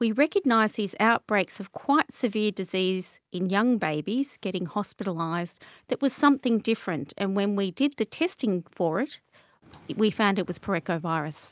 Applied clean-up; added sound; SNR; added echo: none; none; none; none.